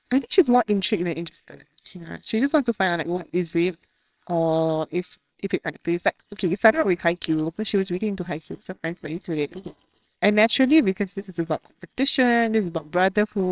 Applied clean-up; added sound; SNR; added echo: neural separator model SepFormer WHAMR!.